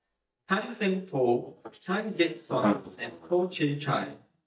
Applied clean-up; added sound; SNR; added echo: neural mask model DeepFilterNet 3.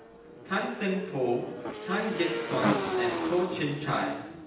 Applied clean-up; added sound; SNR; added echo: none; Motorcycle / Engine; 2 dB; reverberation time 0.9 s.